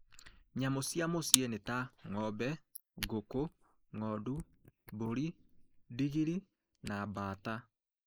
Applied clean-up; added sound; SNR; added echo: neural mask model Resemble Enhance denoiser.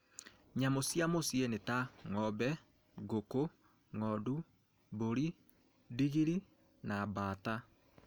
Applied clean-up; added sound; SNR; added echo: none; none; none; none.